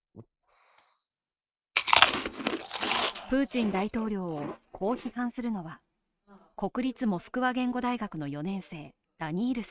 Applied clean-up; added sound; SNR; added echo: neural mask model RNNoise.